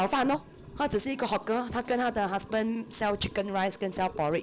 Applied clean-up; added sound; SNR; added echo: none; Liquid; 19 dB; none.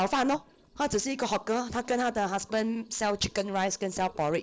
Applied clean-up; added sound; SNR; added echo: neural separator model SepFormer DNS4.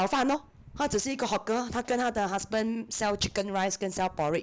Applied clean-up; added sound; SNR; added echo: none; none; none; none.